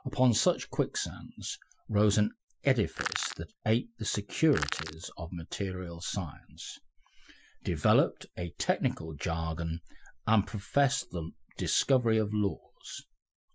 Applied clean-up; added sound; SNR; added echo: classical method Wiener filter.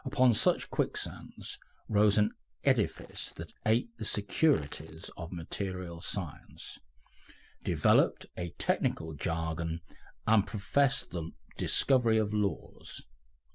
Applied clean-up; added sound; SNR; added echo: neural separator model SepFormer DNS4.